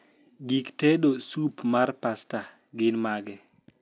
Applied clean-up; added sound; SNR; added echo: none; none; none; none.